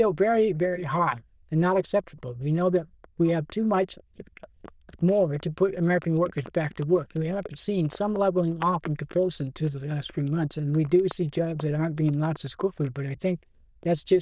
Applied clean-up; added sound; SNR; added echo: neural diffusion model UNIVERSE++.